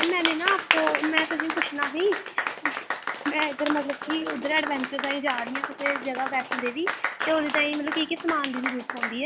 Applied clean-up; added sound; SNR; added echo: none; Applause; 2 dB; none.